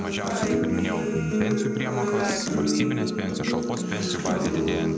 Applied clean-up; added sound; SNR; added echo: none; Acoustic guitar; -5 dB; none.